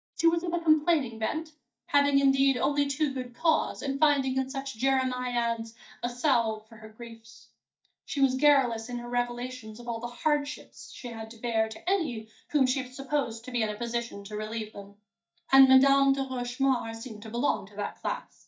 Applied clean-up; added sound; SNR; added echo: neural mask model DeepFilterNet 3.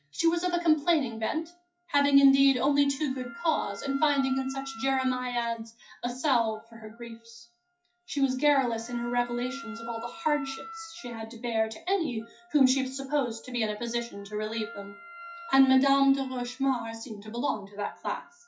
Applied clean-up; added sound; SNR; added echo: classical method WPE with log-MMSE.